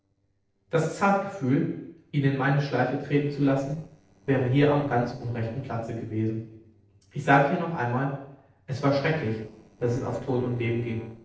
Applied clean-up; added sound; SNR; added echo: neural separator model SepFormer DNS4.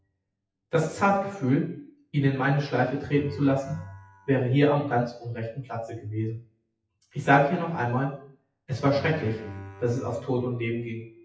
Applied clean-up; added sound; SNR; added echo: classical method WPE with log-MMSE.